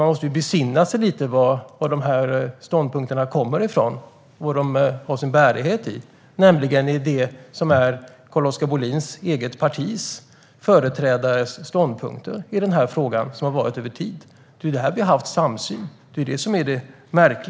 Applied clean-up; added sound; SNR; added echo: none; none; none; none.